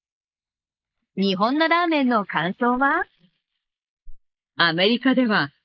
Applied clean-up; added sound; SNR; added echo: neural mask model Resemble Enhance denoiser.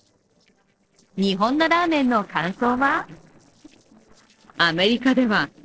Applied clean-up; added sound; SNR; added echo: neural separator model SepFormer DNS4.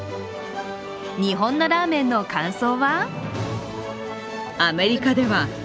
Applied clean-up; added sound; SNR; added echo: none; none; none; none.